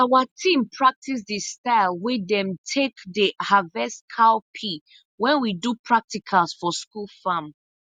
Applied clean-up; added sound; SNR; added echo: none; none; none; none.